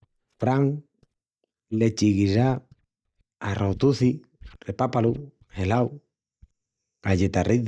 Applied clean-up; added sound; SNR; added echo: neural mask model DeepFilterNet 3.